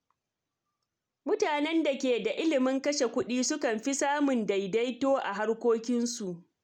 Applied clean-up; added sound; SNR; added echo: none; none; none; none.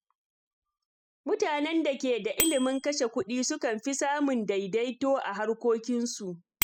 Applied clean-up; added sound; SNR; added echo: classical method spectral subtraction.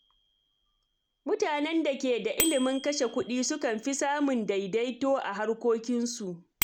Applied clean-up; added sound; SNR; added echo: none; Bicycle bell; 10 dB; none.